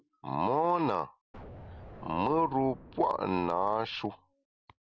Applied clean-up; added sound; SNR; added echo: none; Explosion; 18 dB; none.